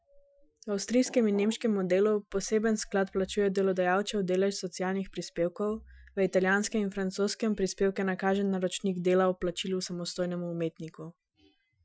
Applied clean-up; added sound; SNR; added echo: classical method Wiener filter.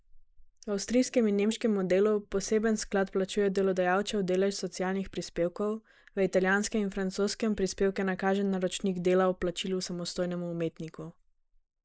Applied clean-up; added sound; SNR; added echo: neural mask model Resemble Enhance denoiser.